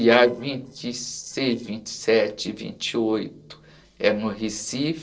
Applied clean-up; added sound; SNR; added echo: neural separator model SepFormer DNS4.